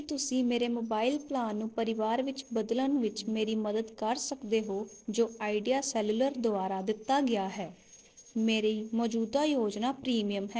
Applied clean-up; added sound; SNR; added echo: neural separator model SepFormer DNS4.